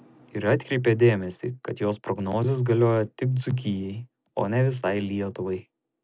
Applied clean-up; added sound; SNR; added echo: none; none; none; none.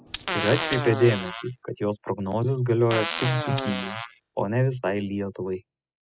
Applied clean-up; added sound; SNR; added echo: classical method spectral subtraction.